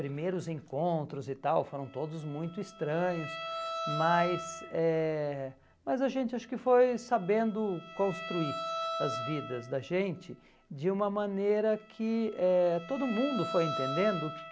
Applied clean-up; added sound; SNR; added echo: none; Bowed string instrument; 10 dB; none.